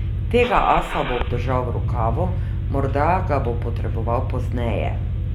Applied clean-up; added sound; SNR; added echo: none; Engine starting / Car; -1 dB; none.